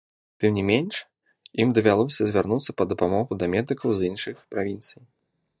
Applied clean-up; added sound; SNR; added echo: neural mask model DeepFilterNet 3.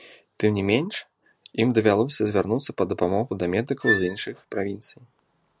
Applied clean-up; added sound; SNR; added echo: none; Wind instrument, woodwind instrument; 6 dB; none.